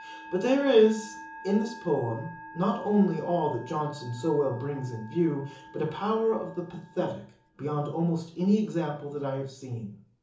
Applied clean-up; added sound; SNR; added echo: none; Musical instrument; 19 dB; reverberation time 0.7 s.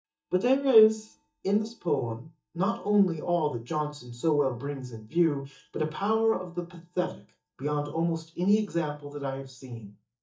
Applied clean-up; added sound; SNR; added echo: neural mask model DeepFilterNet 3.